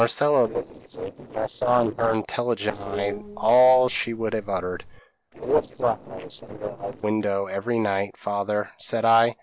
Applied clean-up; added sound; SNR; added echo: neural separator model SepFormer DNS4.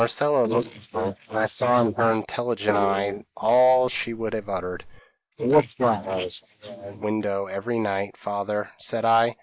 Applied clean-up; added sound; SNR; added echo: neural mask model Resemble Enhance denoiser.